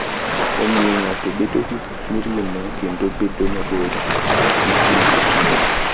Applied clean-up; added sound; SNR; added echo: none; Waves, surf; -4 dB; none.